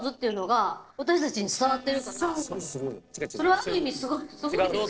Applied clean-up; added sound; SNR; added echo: neural separator model SepFormer DNS4.